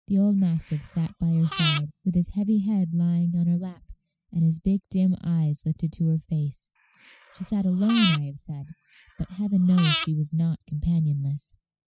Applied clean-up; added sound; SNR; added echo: classical method spectral subtraction.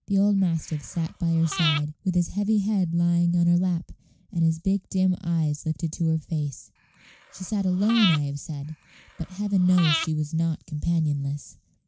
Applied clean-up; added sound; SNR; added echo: none; Breathing; 9 dB; none.